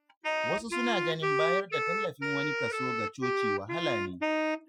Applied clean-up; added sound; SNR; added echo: classical method Wiener filter.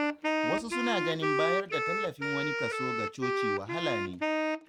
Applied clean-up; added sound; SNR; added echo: none; Wind instrument, woodwind instrument; -4 dB; none.